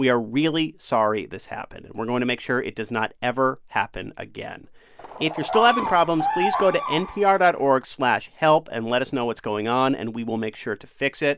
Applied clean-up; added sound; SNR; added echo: none; Bird vocalization, bird call, bird song; 4 dB; none.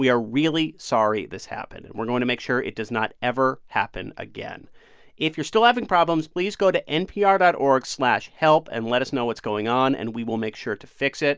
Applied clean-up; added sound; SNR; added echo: none; none; none; none.